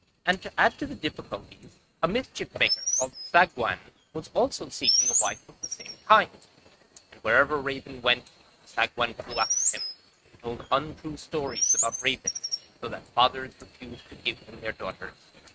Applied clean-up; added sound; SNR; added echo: neural mask model RNNoise.